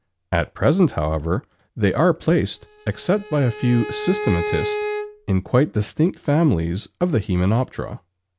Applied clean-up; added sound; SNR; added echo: none; Bowed string instrument; 8 dB; none.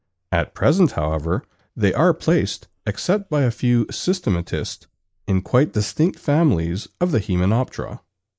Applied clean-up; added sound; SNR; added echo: neural mask model Resemble Enhance denoiser.